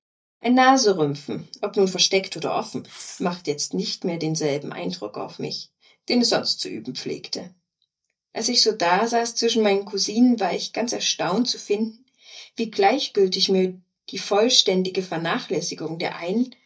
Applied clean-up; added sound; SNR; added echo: neural mask model DeepFilterNet 3.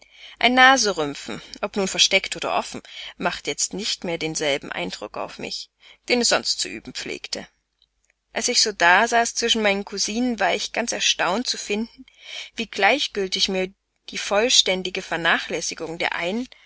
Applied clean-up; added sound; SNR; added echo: none; none; none; none.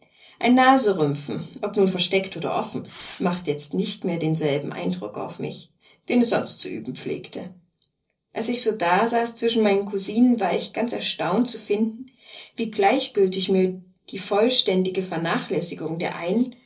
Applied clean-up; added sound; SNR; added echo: neural separator model SepFormer DNS4.